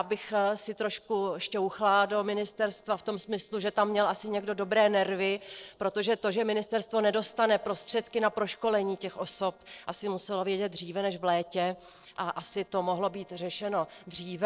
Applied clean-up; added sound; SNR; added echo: neural separator model SepFormer DNS4.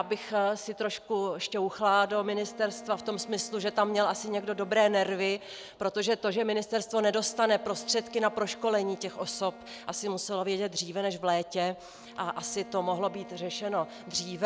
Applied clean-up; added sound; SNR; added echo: none; Bowed string instrument; 20 dB; none.